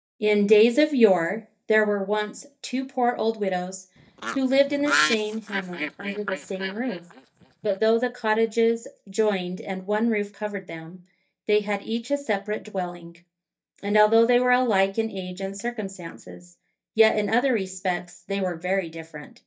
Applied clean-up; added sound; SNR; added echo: neural mask model DeepFilterNet 3.